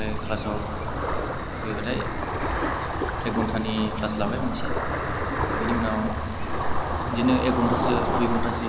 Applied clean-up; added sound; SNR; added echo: none; Ocean; -2 dB; none.